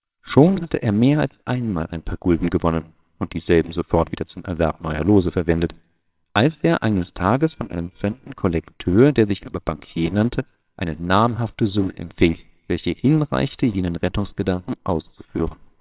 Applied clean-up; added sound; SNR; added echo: neural separator model SepFormer WHAMR!.